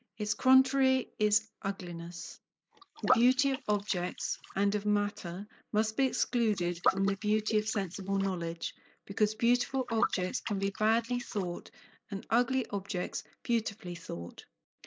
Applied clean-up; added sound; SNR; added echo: neural mask model Resemble Enhance denoiser.